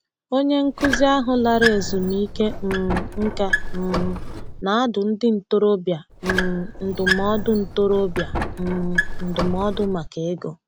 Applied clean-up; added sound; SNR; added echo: none; Squeak; 4 dB; none.